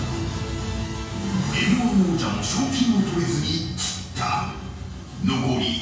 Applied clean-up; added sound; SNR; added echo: none; none; none; reverberation time 0.6 s.